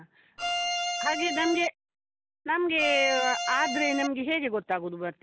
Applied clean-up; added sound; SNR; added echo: none; Bowed string instrument; 1 dB; none.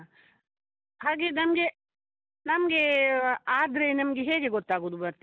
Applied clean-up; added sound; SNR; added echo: none; none; none; none.